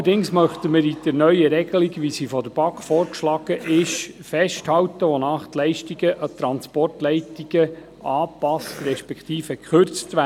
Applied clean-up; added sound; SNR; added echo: none; Cough; 19 dB; none.